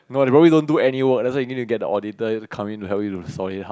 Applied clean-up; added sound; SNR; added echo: none; none; none; none.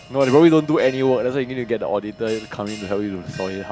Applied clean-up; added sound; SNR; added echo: none; Bell; 19 dB; none.